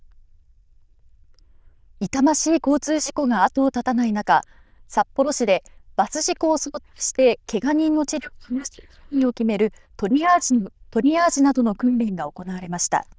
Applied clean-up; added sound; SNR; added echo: neural diffusion model UNIVERSE++.